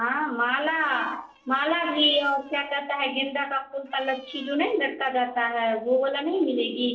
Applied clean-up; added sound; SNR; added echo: neural separator model SepFormer DNS4.